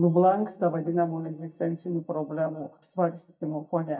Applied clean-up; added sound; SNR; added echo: neural mask model DeepFilterNet 3.